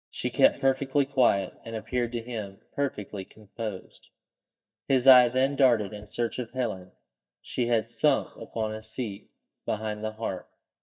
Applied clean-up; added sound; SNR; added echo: neural mask model DeepFilterNet 3.